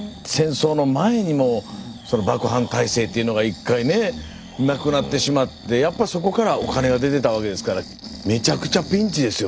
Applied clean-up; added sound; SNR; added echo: none; Breathing; 15 dB; none.